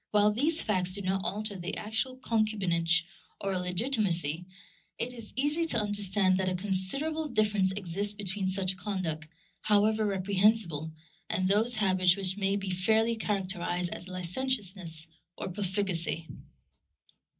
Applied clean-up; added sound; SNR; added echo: none; none; none; reverberation time 0.4 s.